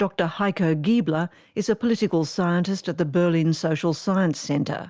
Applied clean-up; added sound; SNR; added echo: none; none; none; none.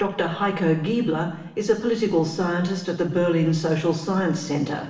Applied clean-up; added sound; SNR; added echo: none; none; none; reverberation time 0.9 s.